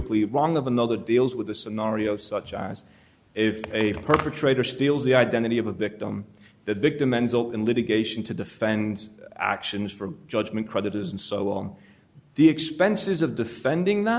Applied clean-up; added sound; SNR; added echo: none; none; none; none.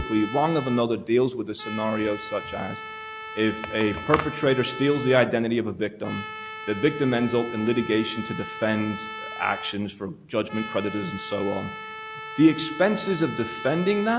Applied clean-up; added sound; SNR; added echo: none; Trumpet; 12 dB; none.